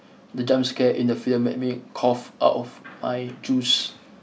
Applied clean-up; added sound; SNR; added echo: none; none; none; none.